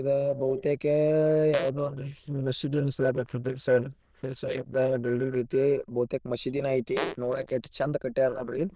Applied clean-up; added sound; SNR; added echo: neural diffusion model UNIVERSE++.